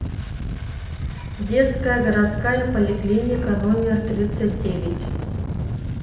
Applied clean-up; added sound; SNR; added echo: none; Engine starting; 4 dB; reverberation time 0.8 s.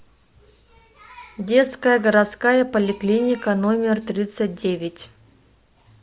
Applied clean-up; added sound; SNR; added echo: none; none; none; none.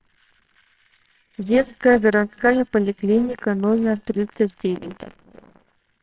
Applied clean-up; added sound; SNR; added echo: neural separator model SepFormer WHAMR!.